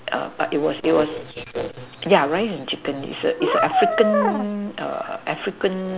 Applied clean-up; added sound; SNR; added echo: none; Brass instrument; -2 dB; none.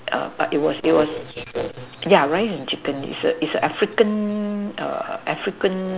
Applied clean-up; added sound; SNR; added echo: none; none; none; none.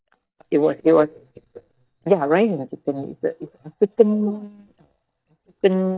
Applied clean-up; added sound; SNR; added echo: neural mask model DeepFilterNet 3.